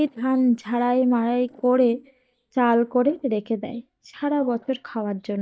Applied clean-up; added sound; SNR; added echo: neural mask model DeepFilterNet 3.